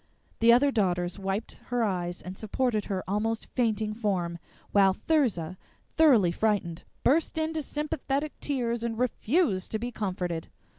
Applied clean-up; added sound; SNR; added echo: none; none; none; none.